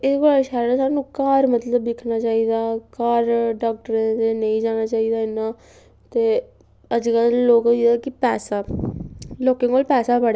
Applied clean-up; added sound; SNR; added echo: none; none; none; none.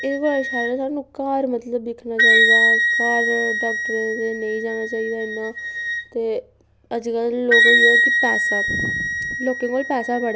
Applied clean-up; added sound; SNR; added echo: none; Wind instrument, woodwind instrument; -3 dB; none.